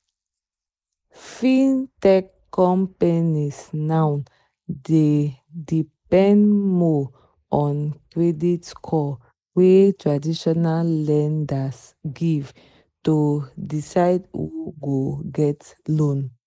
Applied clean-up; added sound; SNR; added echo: neural mask model Resemble Enhance denoiser.